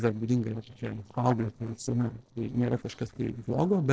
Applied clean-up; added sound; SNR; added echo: neural separator model SepFormer DNS4.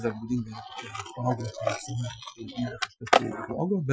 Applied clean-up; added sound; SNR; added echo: classical method Wiener filter.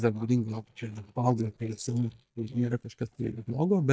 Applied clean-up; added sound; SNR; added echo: neural mask model DeepFilterNet 3.